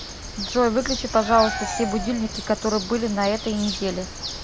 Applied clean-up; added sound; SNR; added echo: none; Cheering + Bird; 8 dB; none.